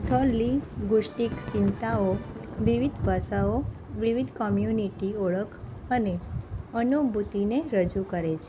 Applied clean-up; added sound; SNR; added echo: none; Thunder / Rain; 11 dB; none.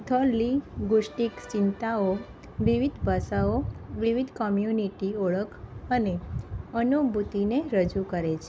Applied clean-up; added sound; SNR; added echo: none; none; none; none.